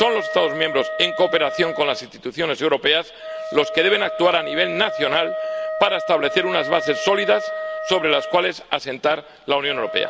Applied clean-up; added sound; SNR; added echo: none; Wind instrument, woodwind instrument; 7 dB; none.